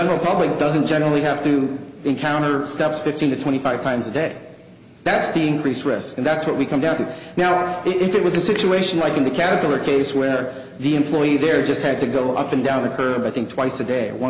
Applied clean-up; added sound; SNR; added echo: none; none; none; none.